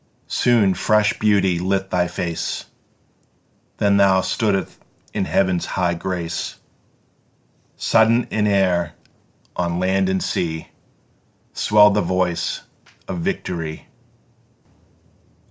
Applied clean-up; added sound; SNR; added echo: none; none; none; none.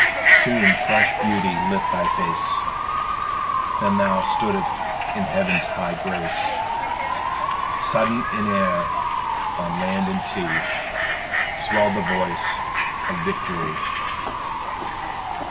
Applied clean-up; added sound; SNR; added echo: none; Bird / Fowl; -4 dB; reverberation time 1.9 s.